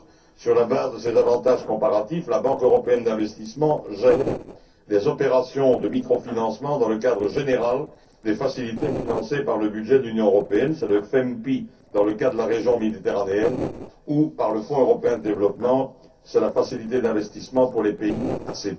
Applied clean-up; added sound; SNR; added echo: neural separator model SepFormer DNS4.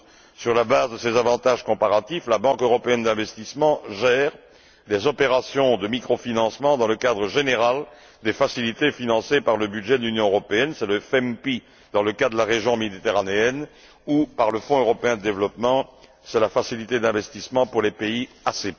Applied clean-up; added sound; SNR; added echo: none; none; none; none.